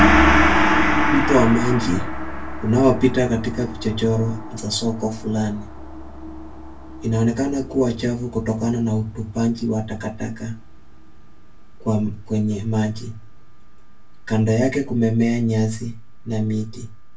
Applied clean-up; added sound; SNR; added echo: none; Gong; 2 dB; reverberation time 0.2 s.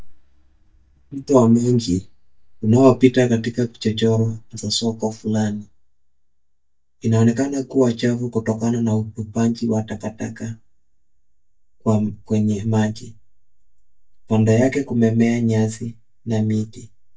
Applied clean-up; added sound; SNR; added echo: neural mask model DeepFilterNet 3.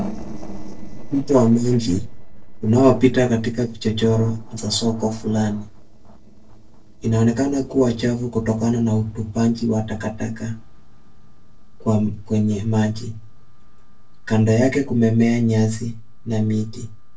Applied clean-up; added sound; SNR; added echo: neural separator model SepFormer DNS4.